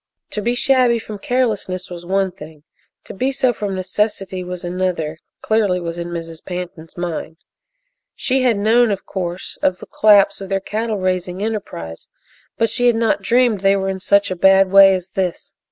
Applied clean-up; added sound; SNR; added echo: none; none; none; none.